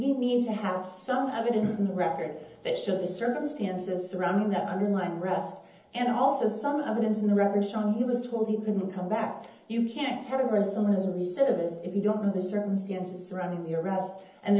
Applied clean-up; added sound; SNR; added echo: none; none; none; reverberation time 0.7 s.